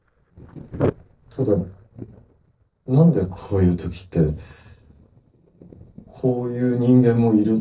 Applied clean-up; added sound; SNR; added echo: neural separator model SepFormer DNS4.